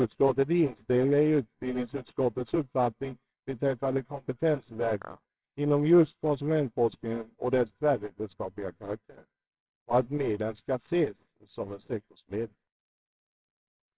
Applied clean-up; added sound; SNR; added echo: neural separator model SepFormer WHAMR!.